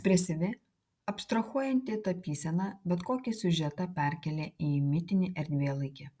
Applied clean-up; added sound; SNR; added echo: none; none; none; none.